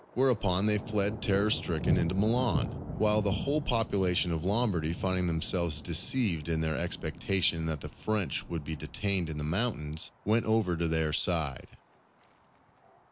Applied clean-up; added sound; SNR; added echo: none; Thunder; 10 dB; none.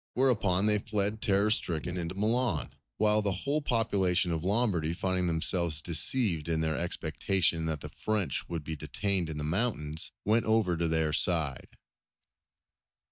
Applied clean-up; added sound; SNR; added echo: neural mask model DeepFilterNet 3.